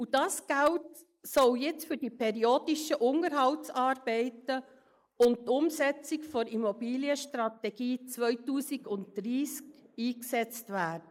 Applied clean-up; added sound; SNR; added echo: neural mask model Resemble Enhance denoiser.